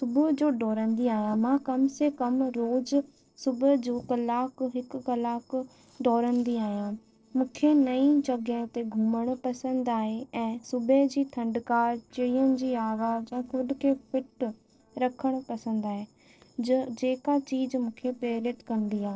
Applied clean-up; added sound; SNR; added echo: neural separator model SepFormer DNS4.